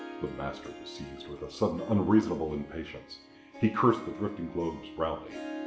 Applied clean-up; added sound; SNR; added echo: none; Harp; 12 dB; reverberation time 0.6 s.